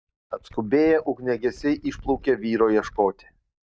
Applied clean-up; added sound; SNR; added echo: neural mask model DeepFilterNet 3.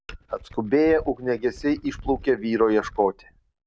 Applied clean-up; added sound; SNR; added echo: none; Glass; 19 dB; none.